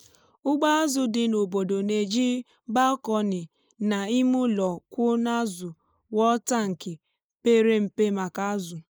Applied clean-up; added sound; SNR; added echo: neural mask model Resemble Enhance denoiser.